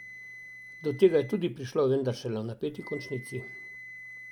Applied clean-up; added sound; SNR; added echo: none; Wind instrument, woodwind instrument; 16 dB; none.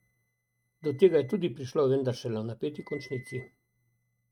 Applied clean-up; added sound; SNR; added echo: neural mask model RNNoise.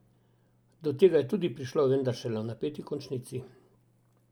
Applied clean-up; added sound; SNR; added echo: none; none; none; none.